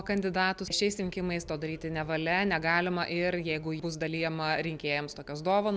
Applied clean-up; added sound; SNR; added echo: none; none; none; none.